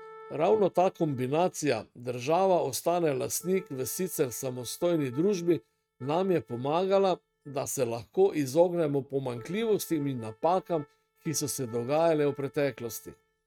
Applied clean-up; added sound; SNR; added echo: neural mask model RNNoise.